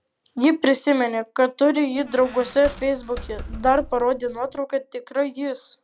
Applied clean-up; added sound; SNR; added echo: none; Squeak; 15 dB; none.